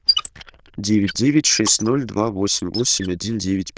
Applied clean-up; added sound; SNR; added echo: neural diffusion model UNIVERSE++.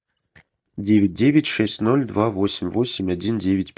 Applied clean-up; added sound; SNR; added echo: neural mask model DeepFilterNet 3.